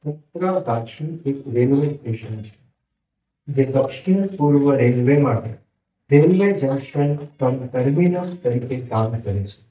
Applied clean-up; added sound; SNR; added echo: neural mask model DeepFilterNet 3.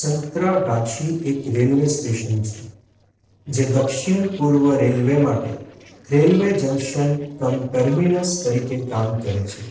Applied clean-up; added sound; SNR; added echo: neural separator model SepFormer DNS4.